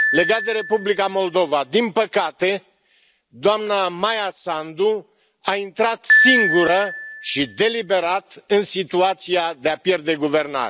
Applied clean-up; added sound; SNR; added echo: none; Piano; 5 dB; none.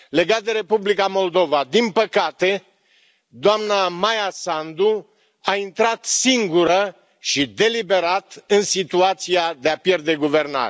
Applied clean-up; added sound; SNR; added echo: none; none; none; none.